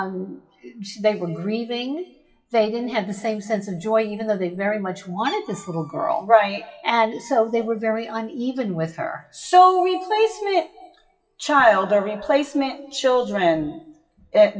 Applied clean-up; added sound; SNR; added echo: classical method WPE with log-MMSE.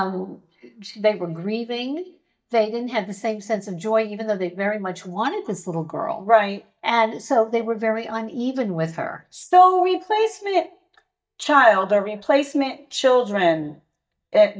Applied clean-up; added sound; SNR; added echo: neural mask model DeepFilterNet 3.